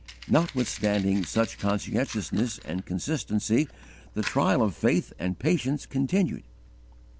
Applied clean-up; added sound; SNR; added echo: none; Fire; 19 dB; none.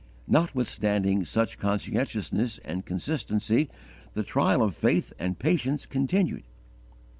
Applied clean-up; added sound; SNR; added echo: none; none; none; none.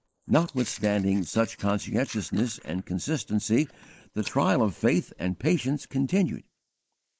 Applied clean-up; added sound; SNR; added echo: neural mask model Resemble Enhance denoiser.